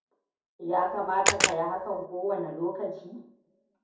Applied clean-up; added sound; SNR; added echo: none; Camera; -2 dB; reverberation time 0.6 s.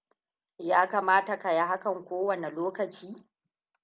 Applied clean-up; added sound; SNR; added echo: none; none; none; none.